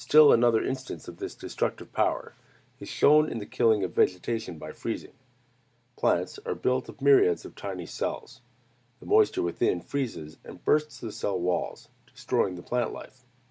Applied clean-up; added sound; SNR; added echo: none; none; none; none.